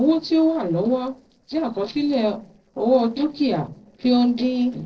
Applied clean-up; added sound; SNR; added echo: neural separator model SepFormer DNS4.